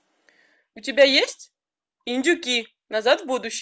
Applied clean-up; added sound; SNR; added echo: none; none; none; none.